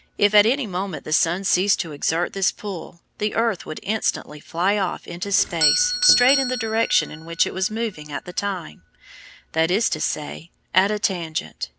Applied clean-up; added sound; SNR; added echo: none; Doorbell; 8 dB; none.